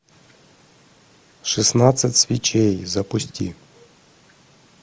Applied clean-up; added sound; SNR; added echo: none; none; none; none.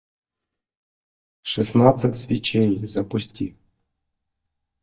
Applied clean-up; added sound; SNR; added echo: neural mask model DeepFilterNet 3.